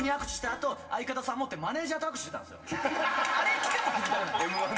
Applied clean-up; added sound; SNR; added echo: none; none; none; reverberation time 0.2 s.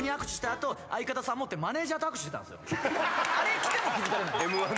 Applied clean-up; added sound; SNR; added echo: none; none; none; none.